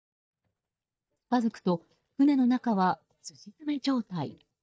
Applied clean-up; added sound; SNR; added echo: neural mask model DeepFilterNet 3.